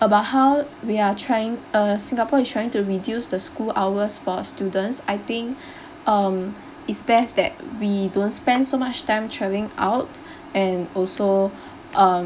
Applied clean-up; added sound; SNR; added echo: none; none; none; none.